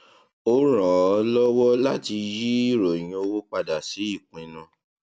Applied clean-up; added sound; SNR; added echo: none; none; none; none.